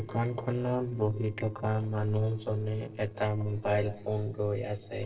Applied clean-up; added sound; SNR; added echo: neural separator model SepFormer DNS4.